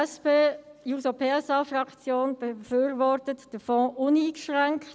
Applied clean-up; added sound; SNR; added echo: none; none; none; none.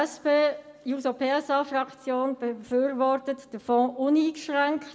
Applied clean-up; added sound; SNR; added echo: none; none; none; reverberation time 1.3 s.